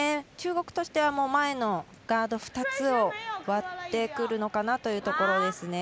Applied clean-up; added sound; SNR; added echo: none; none; none; none.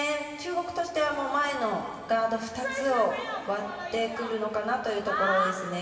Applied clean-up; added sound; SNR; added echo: none; none; none; reverberation time 2.7 s.